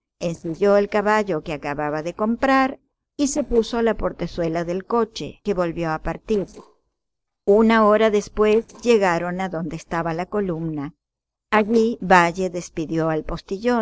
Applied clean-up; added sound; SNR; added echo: neural separator model SepFormer DNS4.